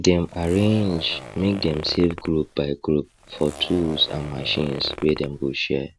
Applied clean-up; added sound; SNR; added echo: none; Zipper (clothing); 15 dB; none.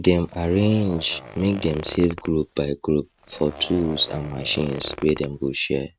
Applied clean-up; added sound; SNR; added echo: neural mask model RNNoise.